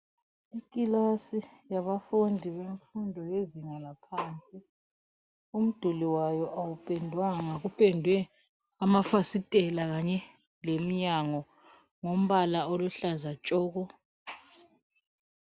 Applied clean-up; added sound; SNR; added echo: none; none; none; none.